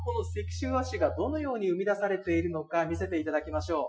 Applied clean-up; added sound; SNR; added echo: classical method Wiener filter.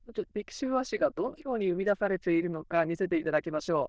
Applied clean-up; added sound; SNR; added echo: neural diffusion model UNIVERSE++.